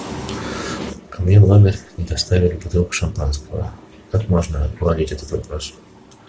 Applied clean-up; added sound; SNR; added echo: none; none; none; none.